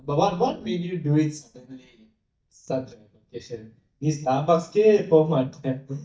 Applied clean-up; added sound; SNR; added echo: neural mask model DeepFilterNet 3.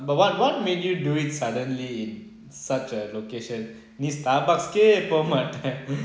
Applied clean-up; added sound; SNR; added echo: none; none; none; none.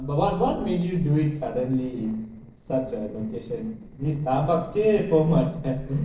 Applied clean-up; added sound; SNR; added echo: neural separator model SepFormer DNS4.